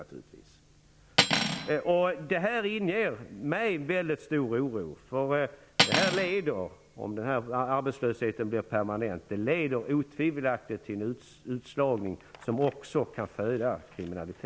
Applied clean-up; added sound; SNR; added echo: none; Cutlery, silverware; 1 dB; none.